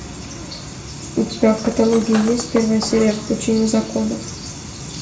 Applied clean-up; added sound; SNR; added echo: none; Cutlery, silverware; 14 dB; reverberation time 0.3 s.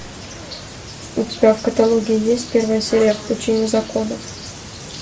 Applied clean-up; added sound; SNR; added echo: none; none; none; none.